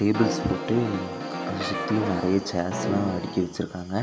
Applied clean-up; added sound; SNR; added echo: none; Brass instrument; 4 dB; none.